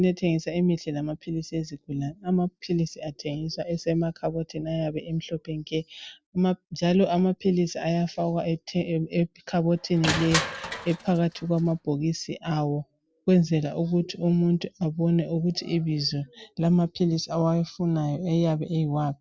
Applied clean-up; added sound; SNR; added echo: none; Crushing; 9 dB; none.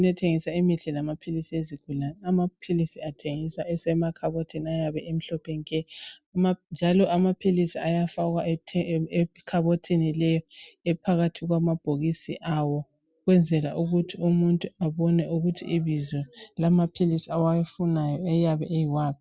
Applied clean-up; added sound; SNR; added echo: none; none; none; none.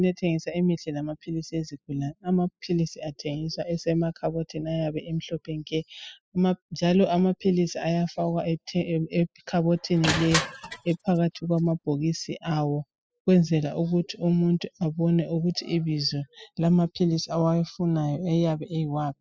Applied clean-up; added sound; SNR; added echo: classical method spectral subtraction.